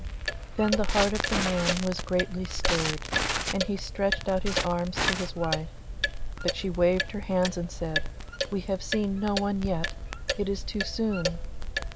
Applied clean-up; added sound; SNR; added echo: none; Clock + Crackle; 1 dB; none.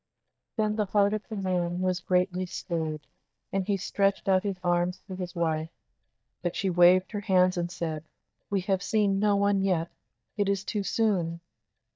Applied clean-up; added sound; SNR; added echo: neural mask model DeepFilterNet 3.